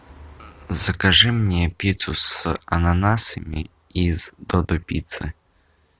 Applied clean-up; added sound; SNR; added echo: none; none; none; none.